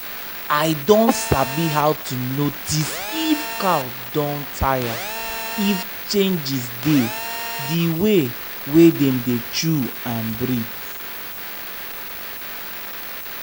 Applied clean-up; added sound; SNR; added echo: none; Telephone; 8 dB; none.